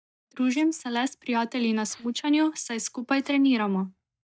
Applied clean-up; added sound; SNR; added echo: neural mask model DeepFilterNet 3.